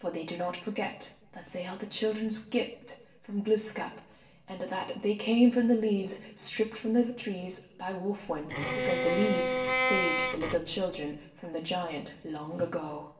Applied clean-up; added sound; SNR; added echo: none; Bowed string instrument; -1 dB; reverberation time 0.8 s.